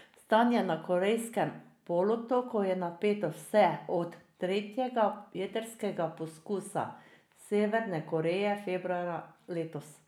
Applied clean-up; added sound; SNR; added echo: none; none; none; none.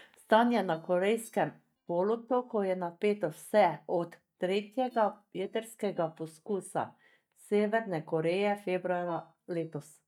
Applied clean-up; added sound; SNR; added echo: neural mask model DeepFilterNet 3.